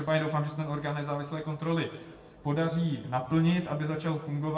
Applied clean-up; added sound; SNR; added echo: none; none; none; reverberation time 0.7 s.